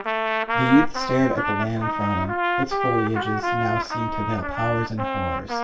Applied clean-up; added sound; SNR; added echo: none; Trumpet; 0 dB; reverberation time 0.2 s.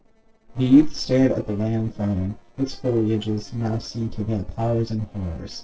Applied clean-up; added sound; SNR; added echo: neural separator model SepFormer DNS4.